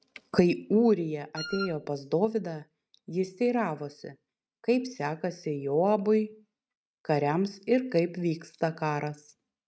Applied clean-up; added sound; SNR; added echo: neural mask model RNNoise.